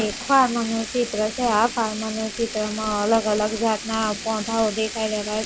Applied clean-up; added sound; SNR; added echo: none; Frying (food); 10 dB; none.